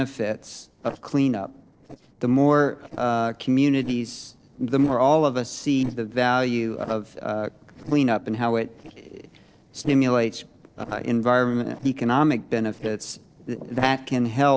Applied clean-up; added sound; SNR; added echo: neural separator model SepFormer DNS4.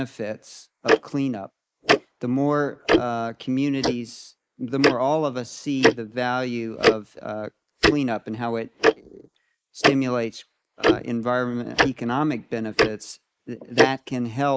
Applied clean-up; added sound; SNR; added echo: neural mask model Resemble Enhance denoiser.